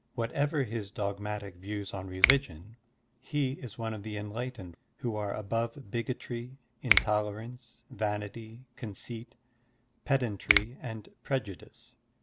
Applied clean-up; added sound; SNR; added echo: none; Finger snapping; -1 dB; none.